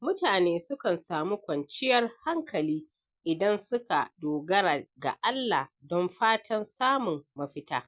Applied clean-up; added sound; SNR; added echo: none; none; none; none.